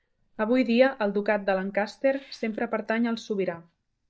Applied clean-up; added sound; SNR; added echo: neural mask model DeepFilterNet 3.